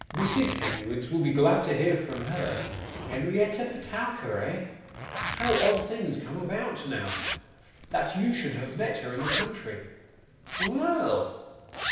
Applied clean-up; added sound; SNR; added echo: none; Zipper (clothing); 5 dB; reverberation time 0.9 s.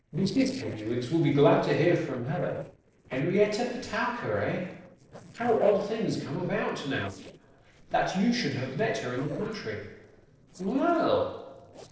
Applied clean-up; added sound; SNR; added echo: neural separator model SepFormer DNS4.